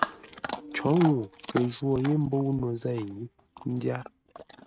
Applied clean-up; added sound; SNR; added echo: neural mask model RNNoise.